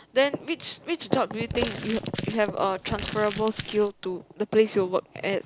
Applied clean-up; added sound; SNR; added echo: none; Crumpling, crinkling; 12 dB; none.